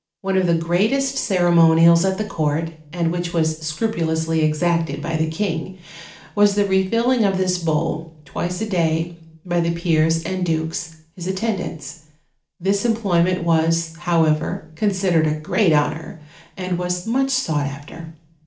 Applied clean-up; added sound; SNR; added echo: none; none; none; reverberation time 0.4 s.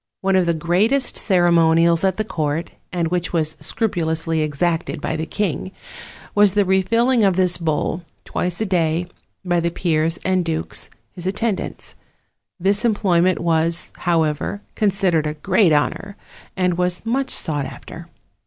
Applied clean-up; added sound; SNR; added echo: none; none; none; none.